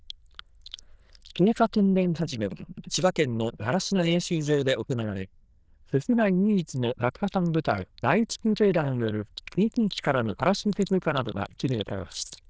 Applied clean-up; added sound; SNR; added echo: neural diffusion model UNIVERSE++.